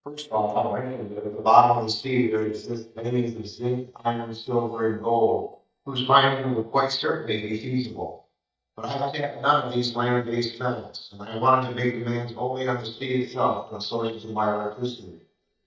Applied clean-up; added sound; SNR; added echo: neural mask model DeepFilterNet 3.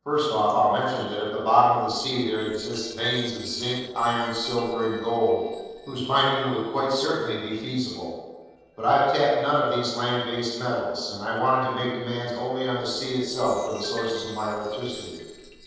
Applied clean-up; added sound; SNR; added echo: neural separator model SepFormer DNS4.